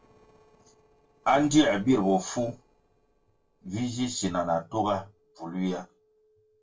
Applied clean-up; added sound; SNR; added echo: neural separator model SepFormer DNS4.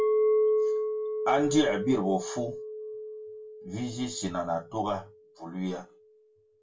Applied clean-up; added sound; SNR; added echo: none; Chink, clink; -1 dB; reverberation time 0.2 s.